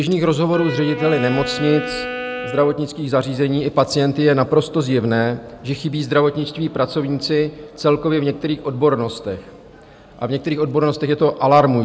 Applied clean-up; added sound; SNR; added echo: none; Wind instrument, woodwind instrument; 9 dB; none.